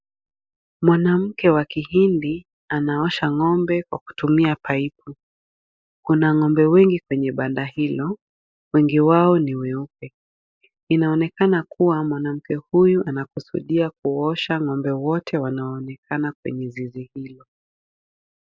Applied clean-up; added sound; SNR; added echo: neural mask model Resemble Enhance denoiser.